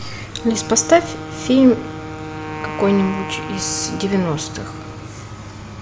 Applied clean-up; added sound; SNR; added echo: none; Wind instrument, woodwind instrument; 11 dB; none.